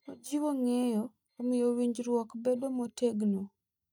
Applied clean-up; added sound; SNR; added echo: neural mask model DeepFilterNet 3.